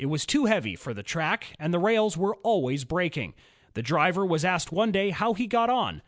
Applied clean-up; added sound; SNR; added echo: none; none; none; none.